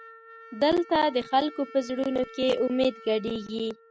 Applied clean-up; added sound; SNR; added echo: none; Wind instrument, woodwind instrument; 20 dB; none.